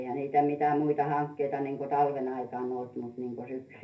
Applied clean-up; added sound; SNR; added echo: none; none; none; reverberation time 0.3 s.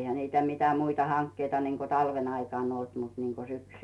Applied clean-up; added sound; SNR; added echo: none; none; none; none.